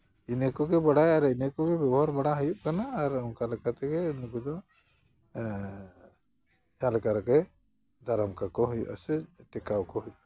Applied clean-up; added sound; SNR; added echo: none; none; none; none.